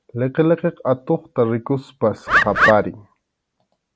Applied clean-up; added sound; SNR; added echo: none; Bird; -4 dB; none.